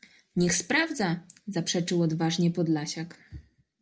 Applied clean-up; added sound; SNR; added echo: none; none; none; none.